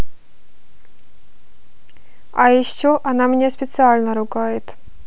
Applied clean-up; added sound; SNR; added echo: none; none; none; none.